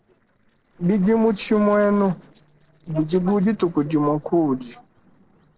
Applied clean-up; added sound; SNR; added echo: neural separator model SepFormer DNS4.